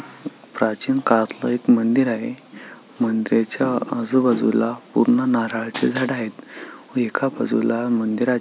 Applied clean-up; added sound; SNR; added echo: none; none; none; none.